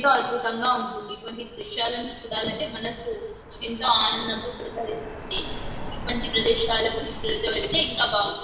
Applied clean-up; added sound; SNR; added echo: none; Car passing by; 11 dB; reverberation time 1.3 s.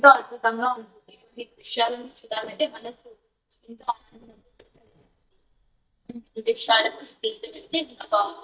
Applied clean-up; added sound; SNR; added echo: neural mask model DeepFilterNet 3.